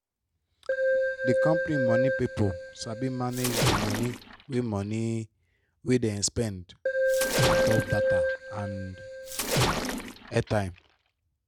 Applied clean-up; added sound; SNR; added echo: none; Keyboard (musical) + Splash, splatter; -3 dB; none.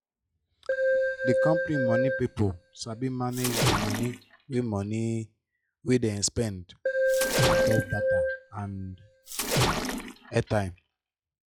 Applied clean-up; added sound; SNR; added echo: classical method log-MMSE.